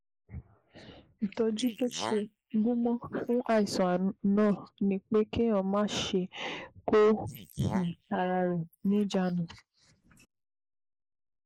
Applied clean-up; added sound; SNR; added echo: neural mask model Resemble Enhance denoiser.